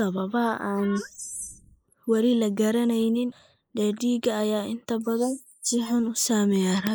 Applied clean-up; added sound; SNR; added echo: neural mask model Resemble Enhance denoiser.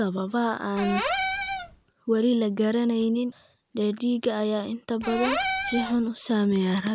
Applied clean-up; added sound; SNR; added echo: none; Cupboard open or close / Door; 3 dB; none.